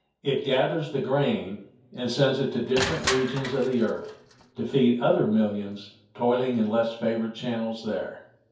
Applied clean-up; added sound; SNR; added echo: none; Crushing; 9 dB; reverberation time 0.6 s.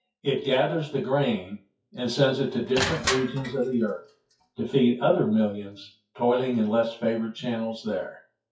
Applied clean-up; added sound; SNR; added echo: classical method WPE with log-MMSE.